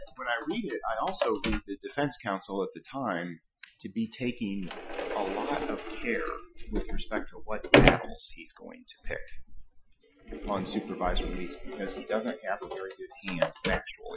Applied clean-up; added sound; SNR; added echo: classical method Wiener filter.